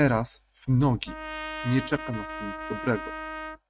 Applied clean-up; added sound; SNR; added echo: neural mask model RNNoise.